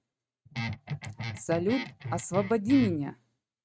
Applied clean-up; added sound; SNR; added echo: neural mask model RNNoise.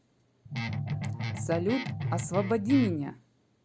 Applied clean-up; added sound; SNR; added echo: none; Guitar; 2 dB; none.